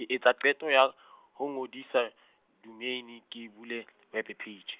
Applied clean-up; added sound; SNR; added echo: none; none; none; none.